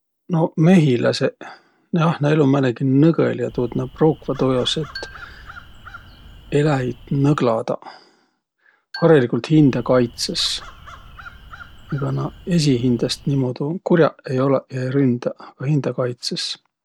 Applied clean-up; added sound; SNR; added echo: none; Marimba, xylophone + Crow; 20 dB; none.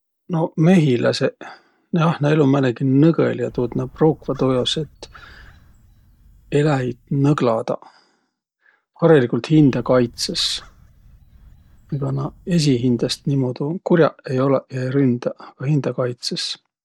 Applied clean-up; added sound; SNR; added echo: neural mask model DeepFilterNet 3.